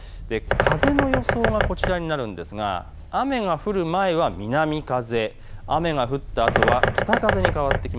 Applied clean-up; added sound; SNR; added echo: none; Bird; 1 dB; none.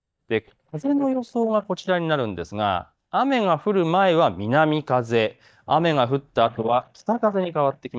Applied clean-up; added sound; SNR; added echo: neural mask model DeepFilterNet 3.